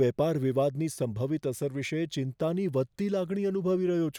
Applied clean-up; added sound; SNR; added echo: none; none; none; none.